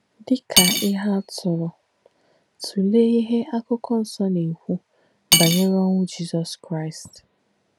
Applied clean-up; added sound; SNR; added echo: none; Cutlery, silverware / Dishes, pots, and pans; 0 dB; none.